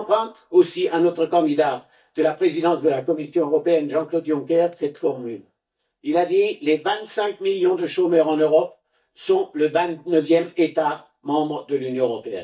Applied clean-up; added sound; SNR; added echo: neural mask model DeepFilterNet 3.